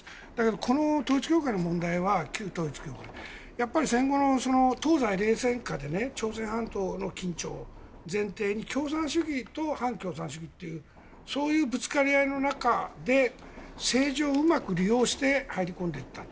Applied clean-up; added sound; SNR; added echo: none; Subway, metro, underground; 19 dB; none.